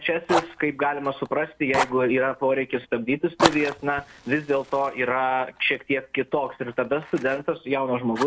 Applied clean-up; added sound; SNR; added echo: none; Fire; 8 dB; none.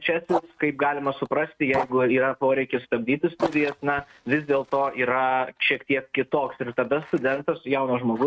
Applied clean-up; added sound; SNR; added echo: neural mask model RNNoise.